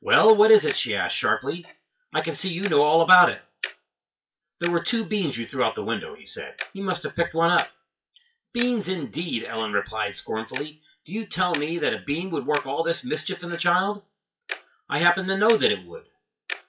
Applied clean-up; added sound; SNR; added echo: classical method WPE with log-MMSE.